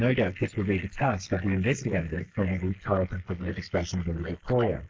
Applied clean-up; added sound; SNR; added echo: neural mask model Resemble Enhance denoiser.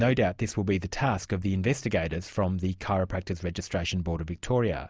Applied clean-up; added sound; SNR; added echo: none; none; none; none.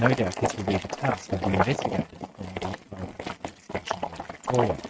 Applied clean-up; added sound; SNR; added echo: neural mask model RNNoise.